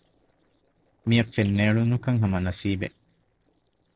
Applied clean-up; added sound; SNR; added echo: neural separator model SepFormer DNS4.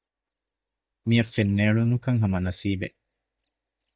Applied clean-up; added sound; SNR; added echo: neural mask model DeepFilterNet 3.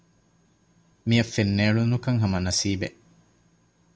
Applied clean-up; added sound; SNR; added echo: none; none; none; none.